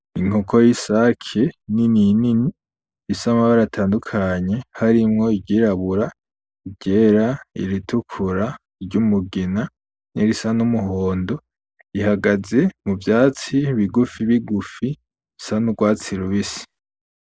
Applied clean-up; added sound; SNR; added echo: neural mask model Resemble Enhance denoiser.